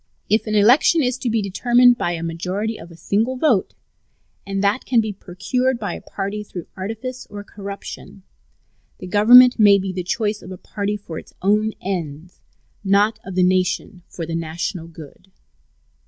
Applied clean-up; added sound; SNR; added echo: none; none; none; none.